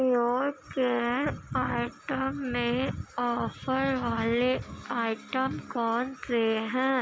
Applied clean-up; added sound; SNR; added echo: none; Electric guitar; 19 dB; none.